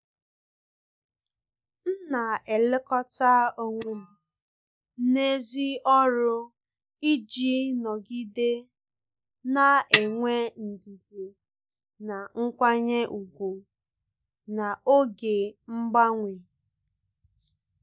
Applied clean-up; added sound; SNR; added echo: neural mask model DeepFilterNet 3.